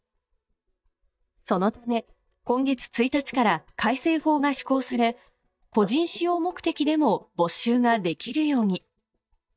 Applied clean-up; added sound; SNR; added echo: neural mask model DeepFilterNet 3.